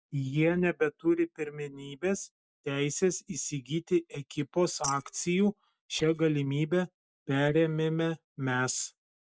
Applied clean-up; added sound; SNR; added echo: neural mask model DeepFilterNet 3.